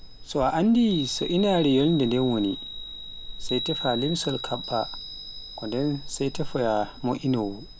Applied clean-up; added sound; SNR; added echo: none; Chime; 10 dB; none.